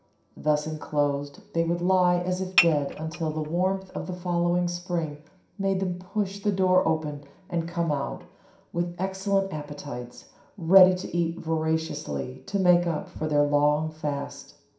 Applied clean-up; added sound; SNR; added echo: none; Dishes, pots, and pans / Chink, clink; 5 dB; reverberation time 0.5 s.